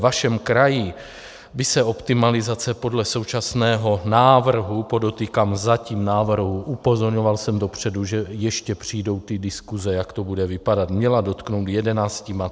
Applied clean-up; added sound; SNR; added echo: none; none; none; none.